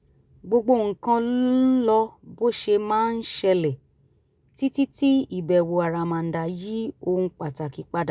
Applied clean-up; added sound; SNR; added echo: none; none; none; none.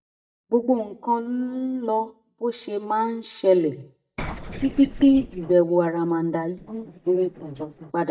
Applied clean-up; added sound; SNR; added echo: neural mask model DeepFilterNet 3.